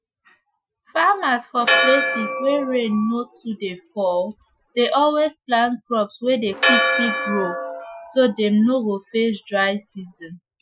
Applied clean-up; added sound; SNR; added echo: classical method Wiener filter.